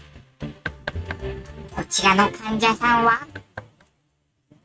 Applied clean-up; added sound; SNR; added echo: neural mask model RNNoise.